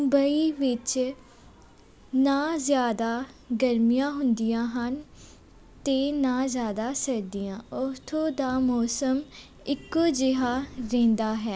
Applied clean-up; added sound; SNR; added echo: none; none; none; none.